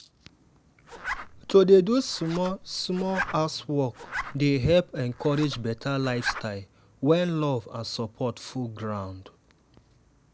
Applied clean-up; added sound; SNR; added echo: none; Zipper (clothing); 11 dB; none.